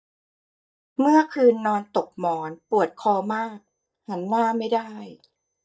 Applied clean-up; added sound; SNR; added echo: neural mask model DeepFilterNet 3.